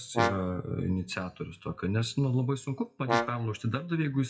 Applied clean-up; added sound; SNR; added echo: classical method WPE with log-MMSE.